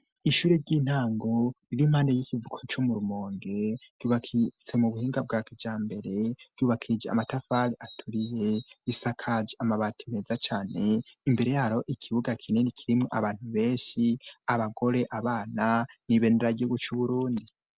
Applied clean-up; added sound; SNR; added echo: none; none; none; none.